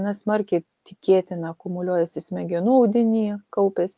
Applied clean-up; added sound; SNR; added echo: none; none; none; none.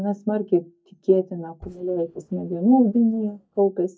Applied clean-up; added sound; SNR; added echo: neural mask model DeepFilterNet 3.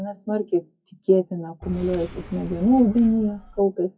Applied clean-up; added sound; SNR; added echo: classical method WPE with log-MMSE.